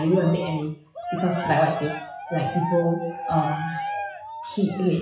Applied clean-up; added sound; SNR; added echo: classical method WPE with log-MMSE.